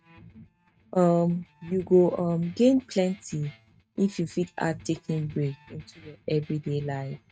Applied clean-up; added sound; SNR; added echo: neural mask model RNNoise.